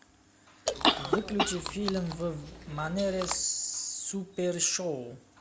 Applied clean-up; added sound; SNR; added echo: none; Chewing, mastication / Cough; 0 dB; none.